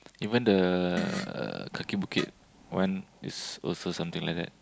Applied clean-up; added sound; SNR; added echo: none; Fart; 11 dB; none.